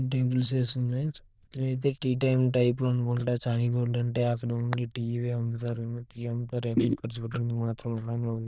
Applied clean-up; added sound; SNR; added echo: neural diffusion model UNIVERSE++.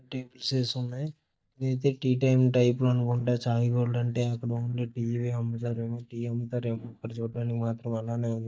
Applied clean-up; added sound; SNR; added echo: neural mask model DeepFilterNet 3.